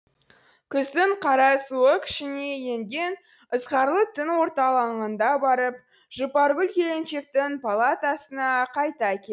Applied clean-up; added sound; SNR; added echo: none; none; none; none.